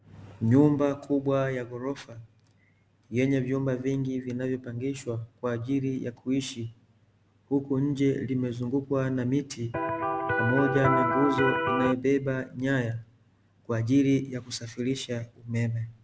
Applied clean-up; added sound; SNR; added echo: none; Electric guitar; -1 dB; none.